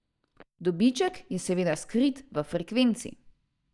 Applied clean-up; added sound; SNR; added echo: neural mask model DeepFilterNet 3.